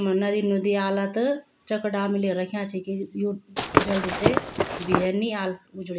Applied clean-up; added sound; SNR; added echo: none; Walk, footsteps / Run; -2 dB; none.